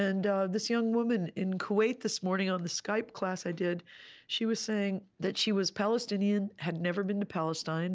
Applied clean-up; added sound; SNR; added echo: none; none; none; none.